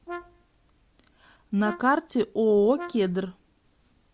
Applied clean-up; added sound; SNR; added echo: none; Brass instrument; 16 dB; none.